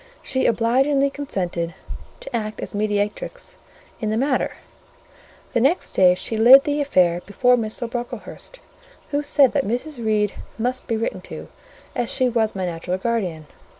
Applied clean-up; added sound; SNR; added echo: none; none; none; none.